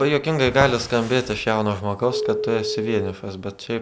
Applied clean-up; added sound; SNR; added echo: none; Drawer open or close; 13 dB; none.